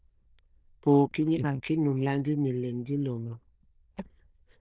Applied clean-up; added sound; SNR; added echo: neural diffusion model UNIVERSE++.